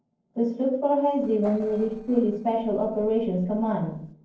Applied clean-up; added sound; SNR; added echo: neural separator model SepFormer DNS4.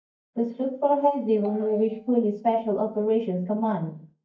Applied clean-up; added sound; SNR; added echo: neural mask model DeepFilterNet 3.